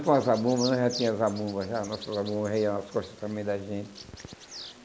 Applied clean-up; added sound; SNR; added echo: none; Bird vocalization, bird call, bird song; 15 dB; none.